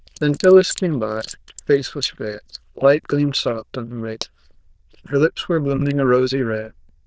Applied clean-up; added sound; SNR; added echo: neural diffusion model UNIVERSE++.